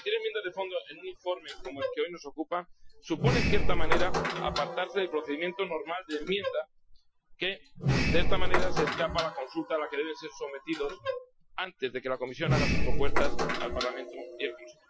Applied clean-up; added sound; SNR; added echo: classical method Wiener filter.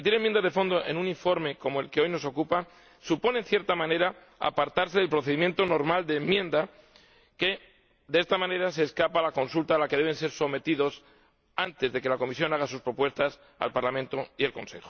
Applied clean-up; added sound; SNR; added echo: none; none; none; none.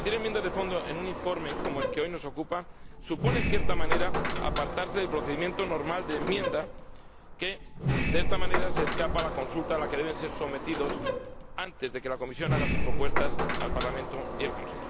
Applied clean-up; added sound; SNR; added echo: none; Sliding door; -5 dB; none.